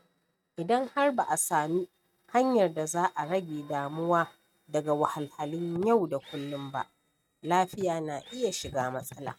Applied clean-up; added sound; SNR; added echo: neural mask model RNNoise.